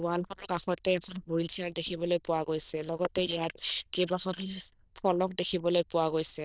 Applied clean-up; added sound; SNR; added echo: neural diffusion model UNIVERSE++.